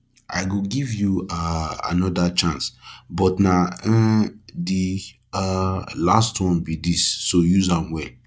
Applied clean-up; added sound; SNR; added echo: neural mask model DeepFilterNet 3.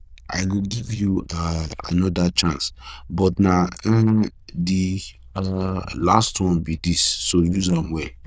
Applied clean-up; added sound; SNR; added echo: neural diffusion model UNIVERSE++.